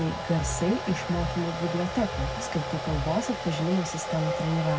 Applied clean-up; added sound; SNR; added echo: none; Domestic sounds, home sounds; 8 dB; reverberation time 0.4 s.